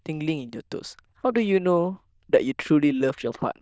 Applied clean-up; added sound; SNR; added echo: neural diffusion model UNIVERSE++.